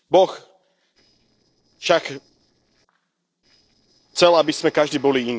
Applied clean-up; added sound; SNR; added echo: neural separator model SepFormer DNS4.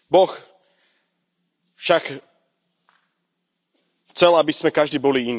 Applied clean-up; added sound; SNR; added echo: none; none; none; none.